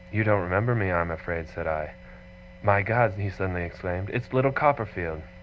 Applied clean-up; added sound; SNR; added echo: none; none; none; none.